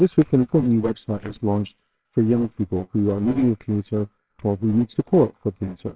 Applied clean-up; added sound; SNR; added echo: neural separator model SepFormer WHAMR!.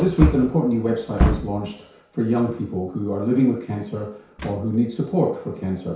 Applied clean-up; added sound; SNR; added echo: none; Wood; 5 dB; reverberation time 0.6 s.